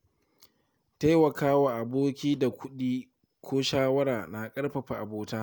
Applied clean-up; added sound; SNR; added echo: none; none; none; none.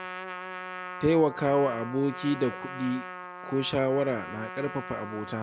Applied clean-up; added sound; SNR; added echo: none; Trumpet; 10 dB; none.